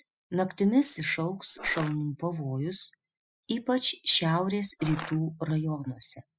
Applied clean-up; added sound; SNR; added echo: classical method spectral subtraction.